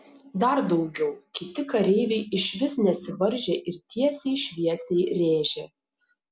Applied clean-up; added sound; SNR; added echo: none; none; none; none.